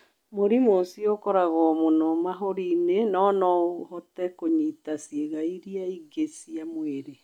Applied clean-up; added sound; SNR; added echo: none; none; none; none.